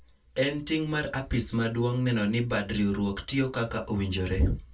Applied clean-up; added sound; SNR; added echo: none; none; none; reverberation time 0.2 s.